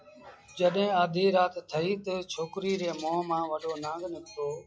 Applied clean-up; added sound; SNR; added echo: classical method log-MMSE.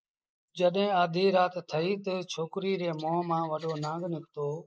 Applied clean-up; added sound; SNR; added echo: neural mask model Resemble Enhance denoiser.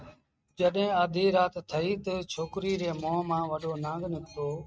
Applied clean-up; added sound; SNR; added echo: neural mask model RNNoise.